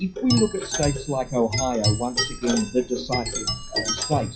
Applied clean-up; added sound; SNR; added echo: classical method WPE with log-MMSE.